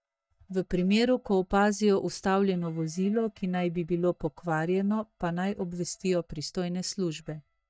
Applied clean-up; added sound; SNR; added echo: neural mask model DeepFilterNet 3.